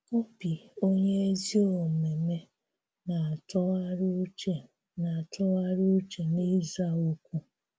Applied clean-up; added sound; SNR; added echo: none; none; none; none.